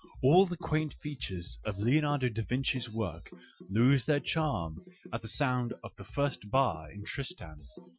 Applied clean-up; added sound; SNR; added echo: classical method Wiener filter.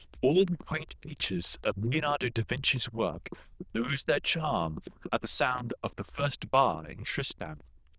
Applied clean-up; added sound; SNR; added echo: neural diffusion model UNIVERSE++.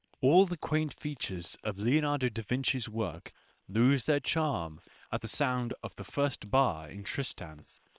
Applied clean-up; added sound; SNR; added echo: neural separator model SepFormer WHAM!.